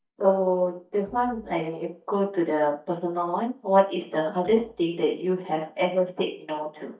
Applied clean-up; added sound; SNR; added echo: neural mask model DeepFilterNet 3.